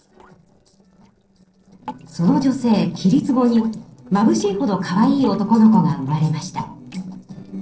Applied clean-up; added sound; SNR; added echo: neural separator model SepFormer DNS4.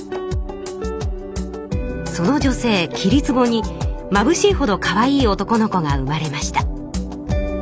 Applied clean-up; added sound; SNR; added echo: none; none; none; none.